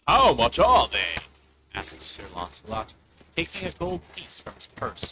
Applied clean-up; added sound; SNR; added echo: neural mask model RNNoise.